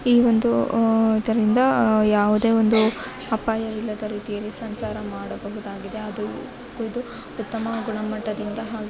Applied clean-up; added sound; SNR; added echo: none; none; none; none.